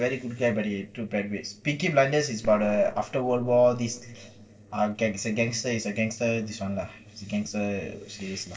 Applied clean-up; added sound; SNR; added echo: neural separator model SepFormer DNS4.